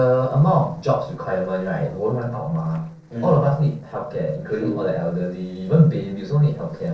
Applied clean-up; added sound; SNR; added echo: neural separator model SepFormer DNS4.